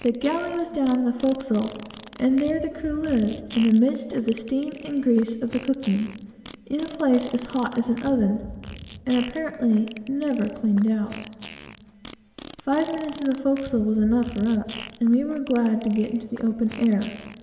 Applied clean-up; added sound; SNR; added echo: none; Fart; 18 dB; reverberation time 3.0 s.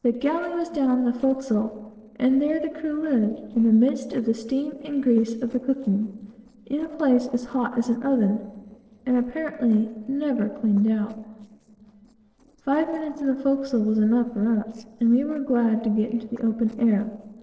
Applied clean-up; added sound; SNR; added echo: neural separator model SepFormer DNS4.